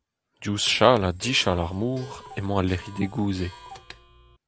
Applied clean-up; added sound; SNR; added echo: none; Clock; 20 dB; none.